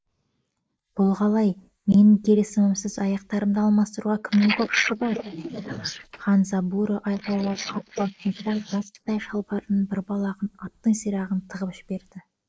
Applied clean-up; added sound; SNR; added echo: neural mask model Resemble Enhance denoiser.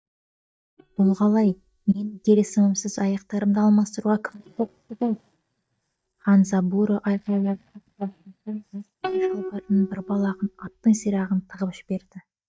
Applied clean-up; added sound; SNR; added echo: neural mask model DeepFilterNet 3.